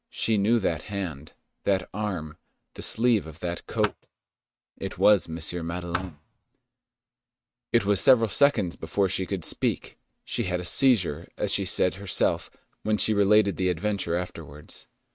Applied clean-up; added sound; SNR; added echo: neural mask model RNNoise.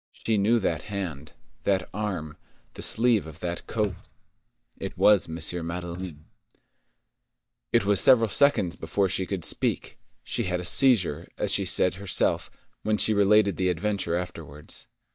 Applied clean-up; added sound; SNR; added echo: neural mask model DeepFilterNet 3.